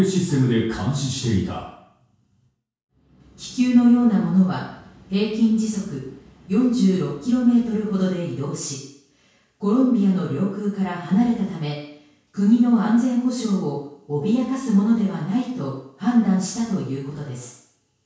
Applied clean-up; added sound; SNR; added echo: none; none; none; reverberation time 0.6 s.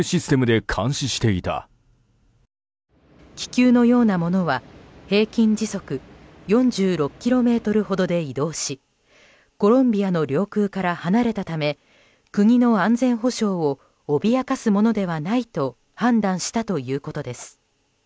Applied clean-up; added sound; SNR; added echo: none; none; none; none.